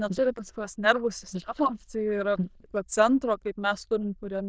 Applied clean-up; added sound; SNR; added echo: neural diffusion model UNIVERSE++.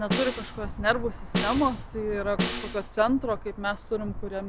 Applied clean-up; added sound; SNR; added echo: none; Snare drum; 5 dB; none.